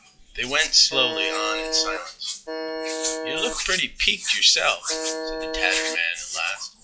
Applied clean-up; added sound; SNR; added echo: classical method log-MMSE.